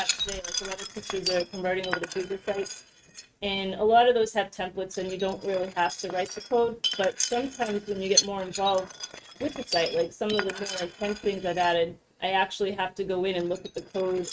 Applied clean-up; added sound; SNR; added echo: neural mask model RNNoise.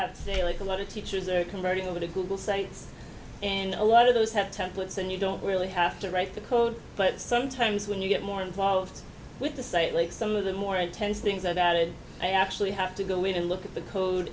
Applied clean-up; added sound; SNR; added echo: none; none; none; none.